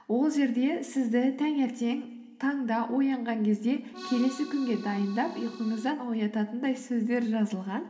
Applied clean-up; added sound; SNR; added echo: none; Accordion; 16 dB; reverberation time 1.3 s.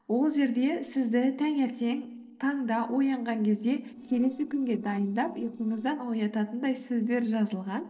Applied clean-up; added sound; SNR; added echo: neural separator model SepFormer DNS4.